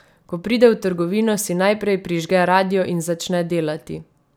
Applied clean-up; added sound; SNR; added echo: none; none; none; none.